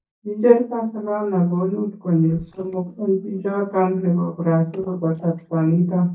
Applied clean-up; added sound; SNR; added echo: neural mask model DeepFilterNet 3.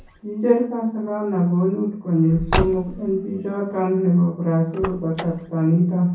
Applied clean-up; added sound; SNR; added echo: none; Car; 11 dB; reverberation time 0.6 s.